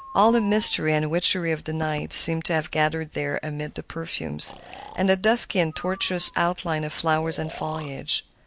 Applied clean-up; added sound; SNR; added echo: none; Breathing; 20 dB; none.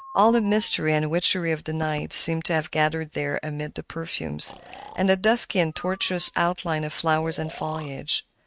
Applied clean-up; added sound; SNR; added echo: neural mask model RNNoise.